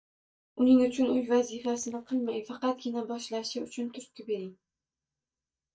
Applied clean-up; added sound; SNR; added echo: neural mask model DeepFilterNet 3.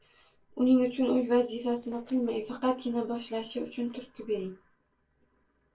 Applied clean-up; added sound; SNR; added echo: neural separator model SepFormer DNS4.